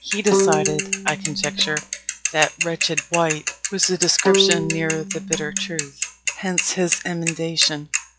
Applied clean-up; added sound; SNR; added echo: classical method log-MMSE.